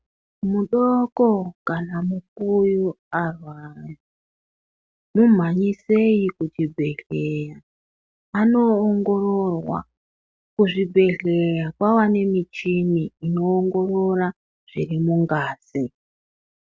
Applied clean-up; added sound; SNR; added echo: none; none; none; none.